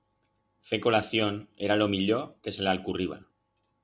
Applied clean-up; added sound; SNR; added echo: none; none; none; none.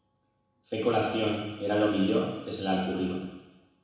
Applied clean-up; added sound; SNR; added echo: none; none; none; reverberation time 1.1 s.